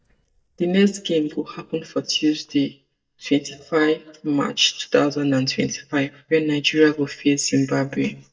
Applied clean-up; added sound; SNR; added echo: neural mask model DeepFilterNet 3.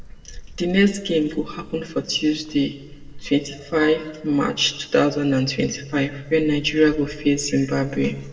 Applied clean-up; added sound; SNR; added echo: none; Wind; 19 dB; reverberation time 1.0 s.